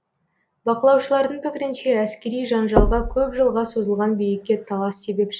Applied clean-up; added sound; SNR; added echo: none; Knock; 4 dB; none.